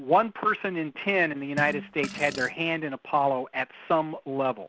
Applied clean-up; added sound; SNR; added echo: none; Fart; 12 dB; none.